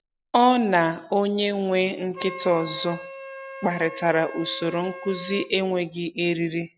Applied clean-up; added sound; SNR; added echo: none; Wind instrument, woodwind instrument; 16 dB; none.